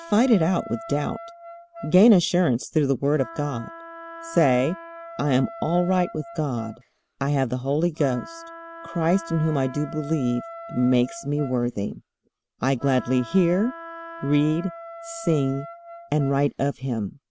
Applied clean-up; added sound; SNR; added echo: none; Wind instrument, woodwind instrument; 16 dB; none.